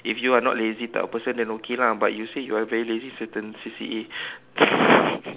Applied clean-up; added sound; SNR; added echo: none; none; none; none.